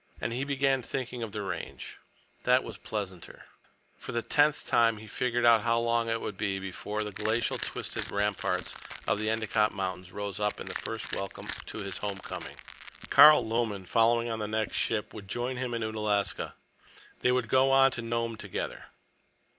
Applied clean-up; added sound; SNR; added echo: none; Crushing; 10 dB; none.